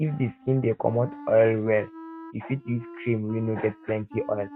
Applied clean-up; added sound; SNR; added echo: neural mask model RNNoise.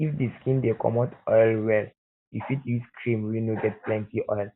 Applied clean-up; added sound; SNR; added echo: none; none; none; none.